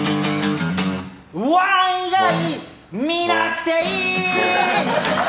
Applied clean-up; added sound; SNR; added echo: none; Brass instrument; 10 dB; none.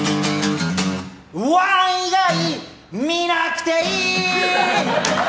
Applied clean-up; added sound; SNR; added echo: none; none; none; none.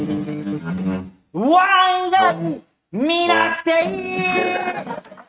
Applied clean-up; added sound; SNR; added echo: neural mask model RNNoise.